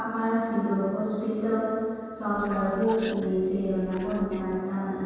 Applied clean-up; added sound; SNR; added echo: neural separator model SepFormer DNS4.